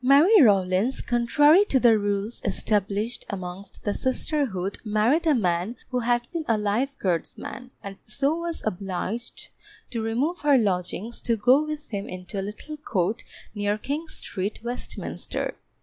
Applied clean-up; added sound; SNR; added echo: none; none; none; none.